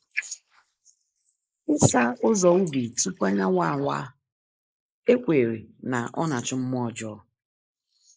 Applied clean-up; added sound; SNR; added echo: neural mask model Resemble Enhance denoiser.